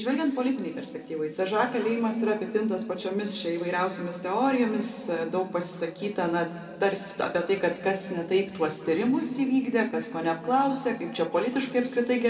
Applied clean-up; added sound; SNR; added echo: none; none; none; reverberation time 2.1 s.